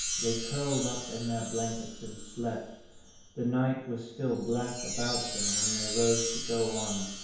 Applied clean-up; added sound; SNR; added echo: none; Chime; 3 dB; reverberation time 1.0 s.